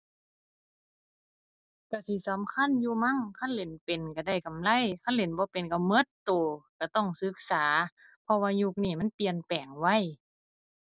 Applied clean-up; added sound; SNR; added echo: none; none; none; none.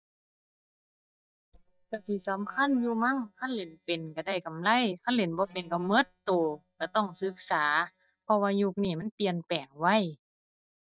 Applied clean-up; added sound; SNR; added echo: neural mask model DeepFilterNet 3.